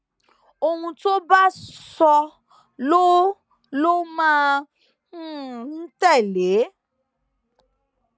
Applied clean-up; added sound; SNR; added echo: none; none; none; none.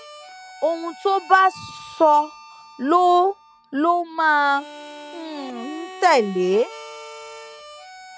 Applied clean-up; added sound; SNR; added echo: none; Harmonica; 18 dB; none.